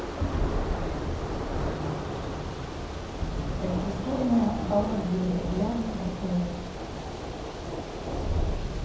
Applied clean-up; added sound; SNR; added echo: none; Thunder / Rain; -1 dB; reverberation time 0.9 s.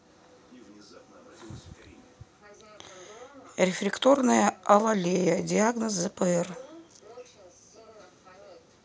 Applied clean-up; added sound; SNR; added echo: none; none; none; none.